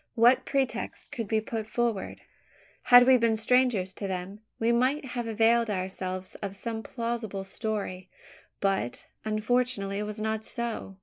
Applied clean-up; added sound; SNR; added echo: neural mask model Resemble Enhance denoiser.